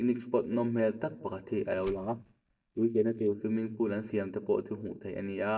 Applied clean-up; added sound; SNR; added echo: neural mask model DeepFilterNet 3.